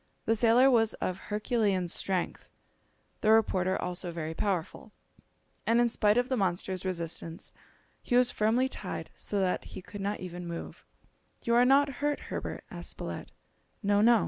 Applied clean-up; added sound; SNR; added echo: none; none; none; none.